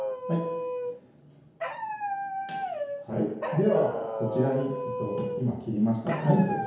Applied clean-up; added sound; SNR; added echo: none; Dog; 4 dB; reverberation time 1.0 s.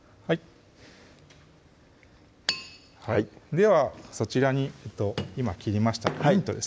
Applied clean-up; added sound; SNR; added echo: none; none; none; none.